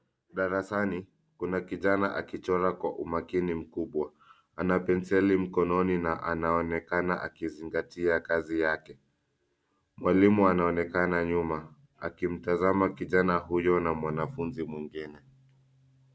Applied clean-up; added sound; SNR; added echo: none; none; none; none.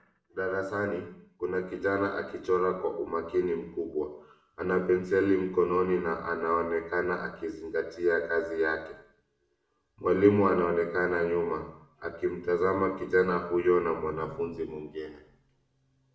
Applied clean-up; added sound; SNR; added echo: none; none; none; reverberation time 0.6 s.